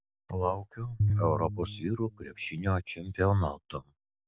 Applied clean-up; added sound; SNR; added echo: none; Piano; 1 dB; none.